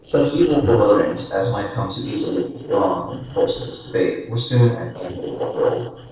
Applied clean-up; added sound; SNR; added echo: neural separator model SepFormer DNS4.